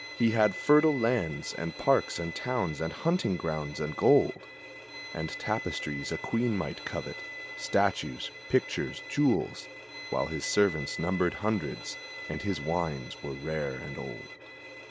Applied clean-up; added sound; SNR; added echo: none; Bowed string instrument; 12 dB; none.